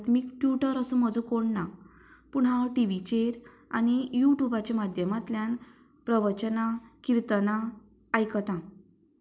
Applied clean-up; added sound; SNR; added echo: none; none; none; none.